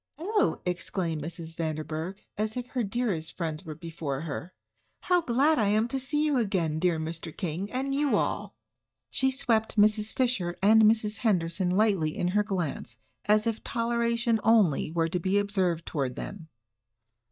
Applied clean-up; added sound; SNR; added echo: neural mask model DeepFilterNet 3.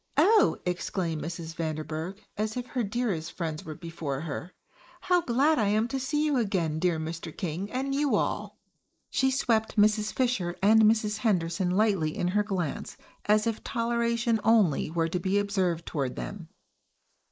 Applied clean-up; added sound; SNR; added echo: neural mask model Resemble Enhance denoiser.